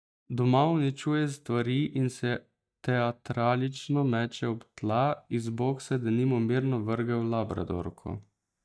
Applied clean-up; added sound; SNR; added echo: neural mask model DeepFilterNet 3.